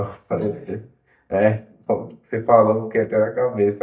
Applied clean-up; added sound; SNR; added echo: neural mask model DeepFilterNet 3.